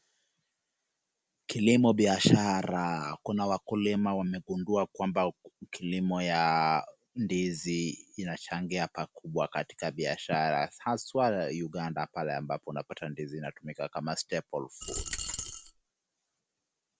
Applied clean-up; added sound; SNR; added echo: none; Coin (dropping); 7 dB; none.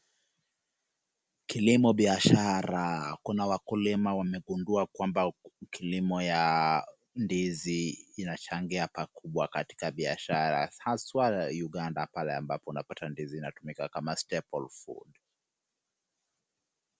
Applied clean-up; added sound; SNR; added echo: none; none; none; none.